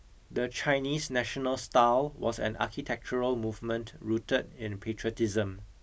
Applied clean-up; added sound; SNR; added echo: none; none; none; none.